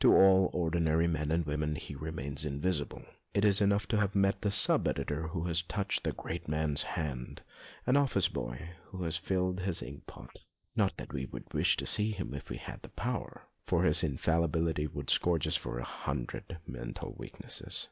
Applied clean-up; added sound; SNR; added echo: neural mask model Resemble Enhance denoiser.